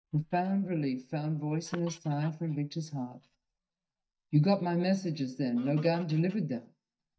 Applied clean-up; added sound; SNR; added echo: neural mask model DeepFilterNet 3.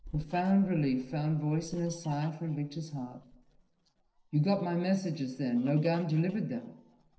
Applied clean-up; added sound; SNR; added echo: neural separator model SepFormer DNS4.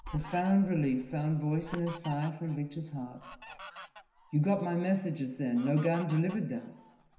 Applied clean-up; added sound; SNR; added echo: none; Fowl; 18 dB; reverberation time 0.9 s.